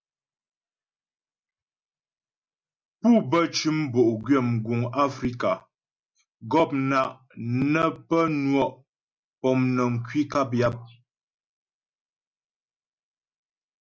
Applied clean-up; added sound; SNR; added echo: none; none; none; none.